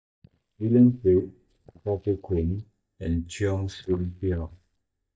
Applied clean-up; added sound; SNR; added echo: neural mask model DeepFilterNet 3.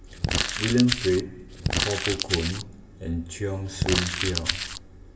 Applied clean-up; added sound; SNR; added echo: none; Crumpling, crinkling; 1 dB; reverberation time 1.9 s.